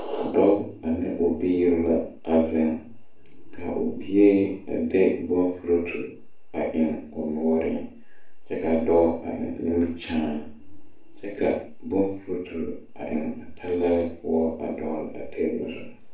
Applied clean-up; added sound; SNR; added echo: none; none; none; reverberation time 0.4 s.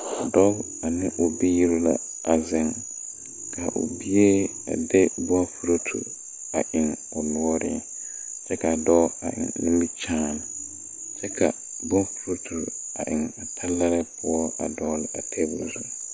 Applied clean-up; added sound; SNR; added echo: none; none; none; none.